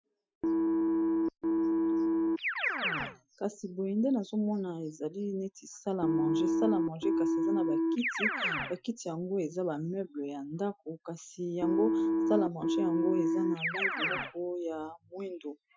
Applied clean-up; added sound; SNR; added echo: classical method Wiener filter.